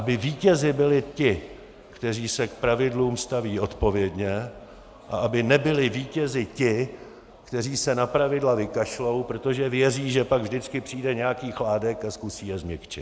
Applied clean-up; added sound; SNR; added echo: none; none; none; none.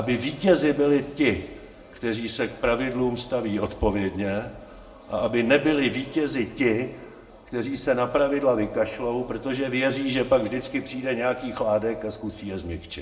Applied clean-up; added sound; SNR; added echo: none; none; none; reverberation time 0.6 s.